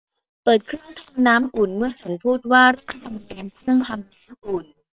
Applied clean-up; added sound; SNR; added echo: neural separator model SepFormer WHAM!.